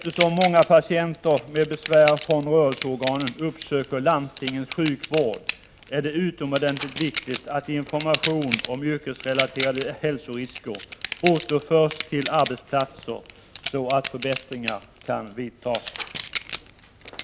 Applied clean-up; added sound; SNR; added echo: none; Chink, clink; 11 dB; none.